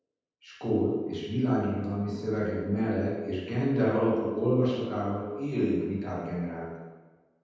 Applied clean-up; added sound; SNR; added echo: none; none; none; reverberation time 1.2 s.